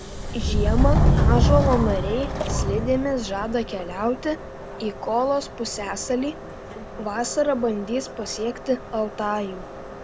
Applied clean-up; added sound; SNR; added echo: none; Subway, metro, underground; -1 dB; none.